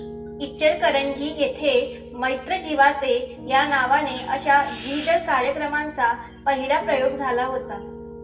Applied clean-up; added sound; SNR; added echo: none; Piano; 16 dB; reverberation time 0.6 s.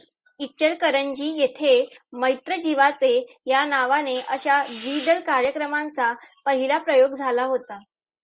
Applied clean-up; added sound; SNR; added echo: none; none; none; none.